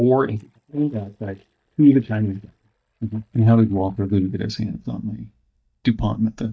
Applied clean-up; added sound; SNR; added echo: neural mask model DeepFilterNet 3.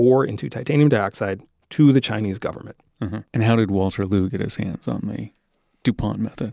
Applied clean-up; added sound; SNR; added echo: none; none; none; none.